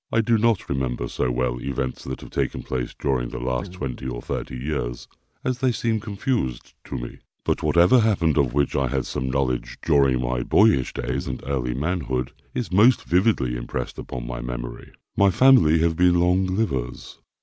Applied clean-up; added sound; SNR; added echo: none; Guitar; 18 dB; none.